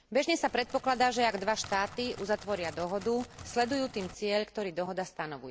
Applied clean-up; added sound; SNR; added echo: none; Crackle; 17 dB; none.